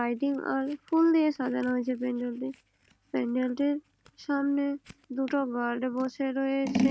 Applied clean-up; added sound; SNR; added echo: none; Scissors; 10 dB; none.